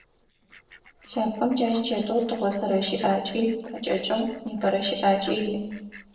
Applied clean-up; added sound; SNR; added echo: neural separator model SepFormer DNS4.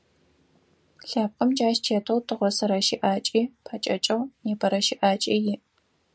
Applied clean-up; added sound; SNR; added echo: none; none; none; none.